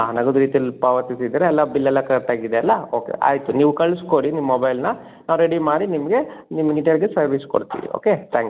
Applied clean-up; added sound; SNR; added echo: none; none; none; none.